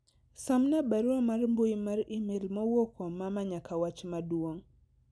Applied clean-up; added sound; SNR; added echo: none; none; none; none.